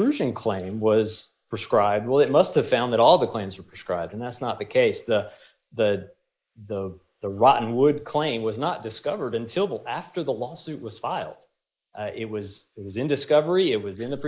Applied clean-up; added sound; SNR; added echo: neural mask model Resemble Enhance denoiser.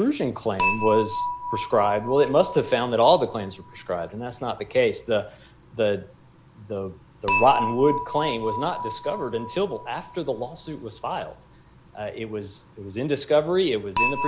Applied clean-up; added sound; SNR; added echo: none; Dishes, pots, and pans / Chink, clink; 7 dB; none.